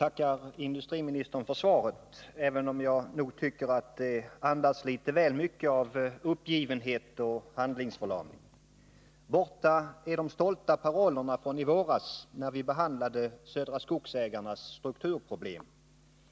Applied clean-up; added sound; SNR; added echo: none; none; none; none.